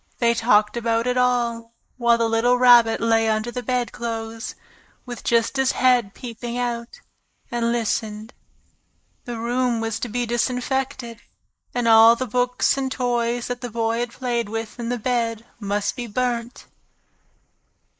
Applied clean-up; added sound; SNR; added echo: neural mask model Resemble Enhance denoiser.